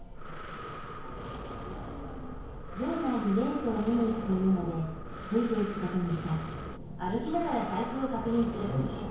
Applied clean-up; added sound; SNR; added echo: none; Breathing; 9 dB; reverberation time 1.0 s.